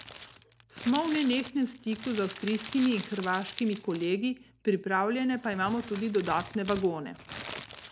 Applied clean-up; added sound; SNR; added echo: none; Crumpling, crinkling; 14 dB; none.